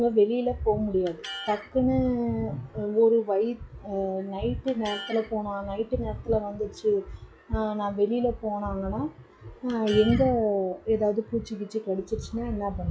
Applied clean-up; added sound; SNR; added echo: classical method log-MMSE.